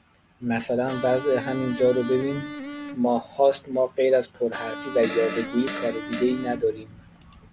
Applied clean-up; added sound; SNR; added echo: none; Electric guitar + Fart; 10 dB; none.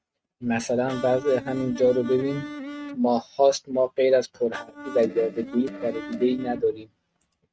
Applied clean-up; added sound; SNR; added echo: neural mask model RNNoise.